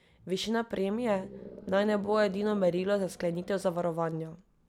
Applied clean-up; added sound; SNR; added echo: none; Animal; 17 dB; none.